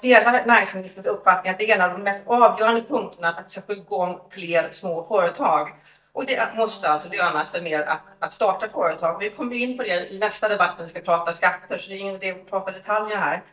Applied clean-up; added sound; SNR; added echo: neural mask model DeepFilterNet 3.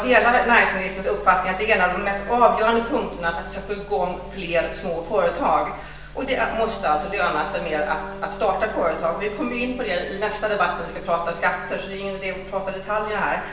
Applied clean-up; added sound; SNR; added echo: none; Wind instrument, woodwind instrument; 15 dB; reverberation time 0.8 s.